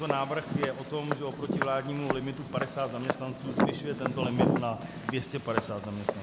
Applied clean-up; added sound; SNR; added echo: none; Walk, footsteps; -1 dB; none.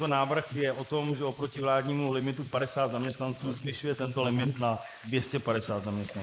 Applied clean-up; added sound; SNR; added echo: neural mask model Resemble Enhance denoiser.